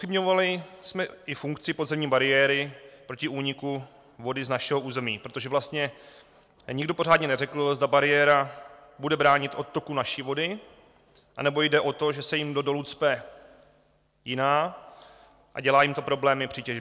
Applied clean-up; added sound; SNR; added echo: none; none; none; none.